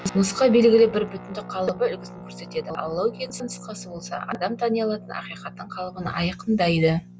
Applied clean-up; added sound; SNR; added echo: none; Guitar; 16 dB; none.